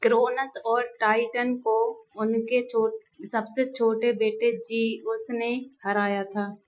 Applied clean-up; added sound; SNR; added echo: classical method Wiener filter.